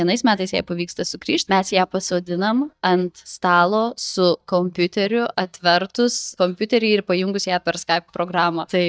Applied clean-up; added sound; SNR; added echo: neural mask model DeepFilterNet 3.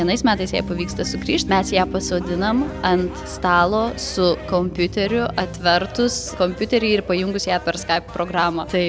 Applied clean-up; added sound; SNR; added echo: none; Piano; 13 dB; none.